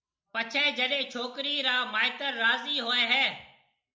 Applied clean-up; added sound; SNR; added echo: none; none; none; none.